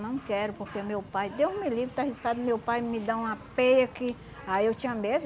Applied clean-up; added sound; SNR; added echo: none; none; none; none.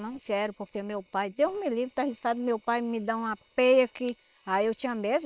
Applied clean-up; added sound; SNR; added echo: neural separator model SepFormer WHAM!.